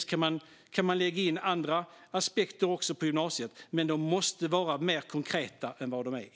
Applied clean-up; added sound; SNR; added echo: none; none; none; none.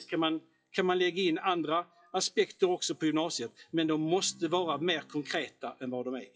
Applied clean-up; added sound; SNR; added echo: classical method WPE with log-MMSE.